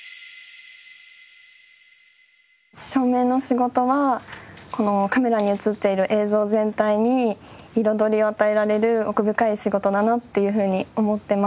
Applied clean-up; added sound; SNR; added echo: none; none; none; none.